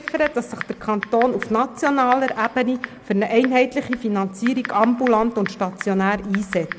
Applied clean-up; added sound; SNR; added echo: none; Typing; 14 dB; none.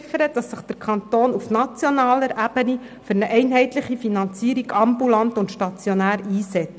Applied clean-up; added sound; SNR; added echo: none; none; none; none.